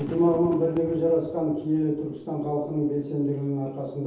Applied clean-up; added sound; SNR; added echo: none; Fireworks; 18 dB; reverberation time 0.7 s.